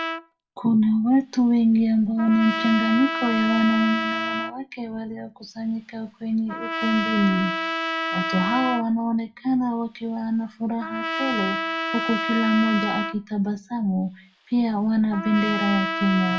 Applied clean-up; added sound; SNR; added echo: none; Trumpet; 6 dB; reverberation time 0.2 s.